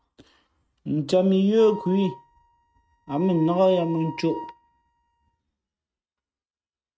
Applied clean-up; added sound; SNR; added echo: neural mask model RNNoise.